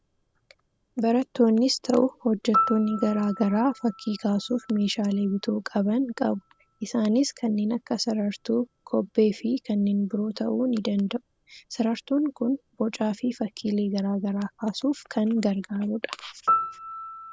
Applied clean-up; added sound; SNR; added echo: none; Piano; 11 dB; none.